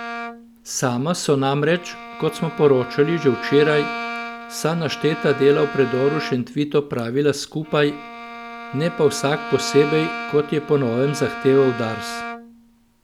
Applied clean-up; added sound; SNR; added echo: none; Bowed string instrument; 11 dB; none.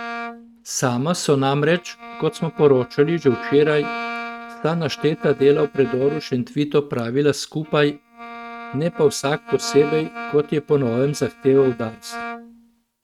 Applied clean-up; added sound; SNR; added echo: neural mask model RNNoise.